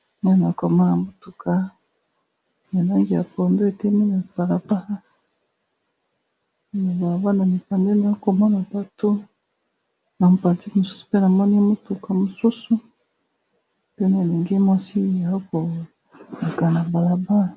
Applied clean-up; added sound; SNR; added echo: none; none; none; none.